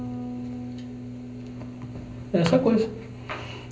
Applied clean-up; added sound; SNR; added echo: none; Bass guitar; 10 dB; reverberation time 0.5 s.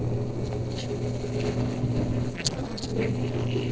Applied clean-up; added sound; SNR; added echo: neural separator model SepFormer DNS4.